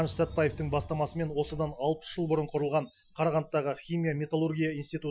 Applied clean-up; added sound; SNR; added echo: classical method Wiener filter.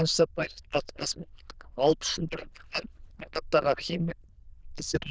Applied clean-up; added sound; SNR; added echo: neural diffusion model UNIVERSE++.